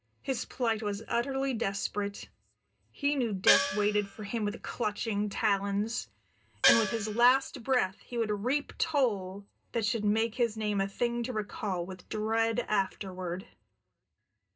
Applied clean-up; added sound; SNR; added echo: none; Gong; -1 dB; reverberation time 0.2 s.